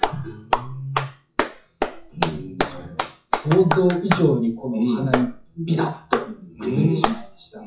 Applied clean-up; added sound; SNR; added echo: classical method WPE with log-MMSE.